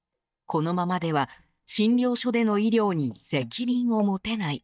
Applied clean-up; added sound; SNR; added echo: neural mask model DeepFilterNet 3.